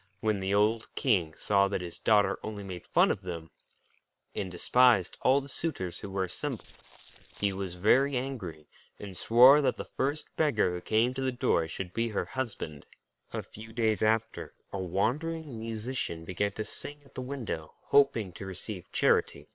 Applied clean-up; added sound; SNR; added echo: neural separator model SepFormer WHAM!.